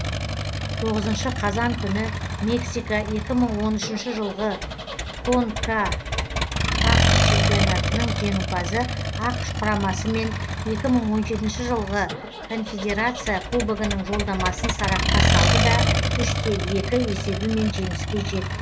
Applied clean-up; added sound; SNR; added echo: none; Accelerating, revving, vroom; -2 dB; none.